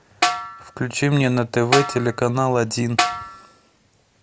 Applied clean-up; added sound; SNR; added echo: none; Snare drum; 3 dB; none.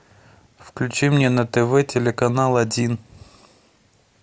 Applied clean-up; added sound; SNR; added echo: none; none; none; none.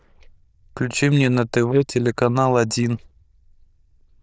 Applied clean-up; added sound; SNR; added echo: neural diffusion model UNIVERSE++.